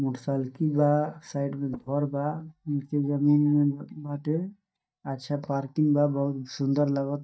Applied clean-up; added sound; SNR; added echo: neural mask model DeepFilterNet 3.